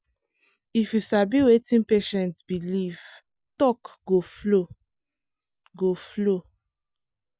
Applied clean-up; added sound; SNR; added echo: none; none; none; none.